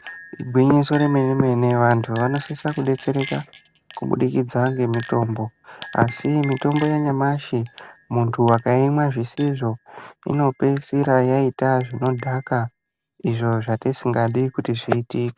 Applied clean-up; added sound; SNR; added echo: none; Chink, clink; 19 dB; none.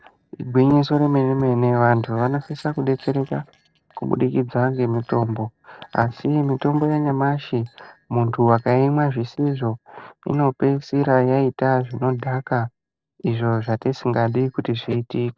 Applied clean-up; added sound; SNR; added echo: neural separator model SepFormer DNS4.